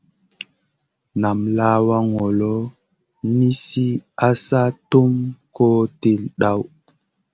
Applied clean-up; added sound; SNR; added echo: none; none; none; none.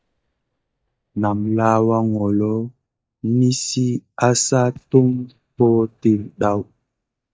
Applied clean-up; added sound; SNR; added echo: neural mask model DeepFilterNet 3.